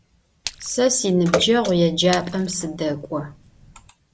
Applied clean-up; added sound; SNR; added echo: none; Bathtub (filling or washing) / Water / Splash, splatter + Splash, splatter; 9 dB; none.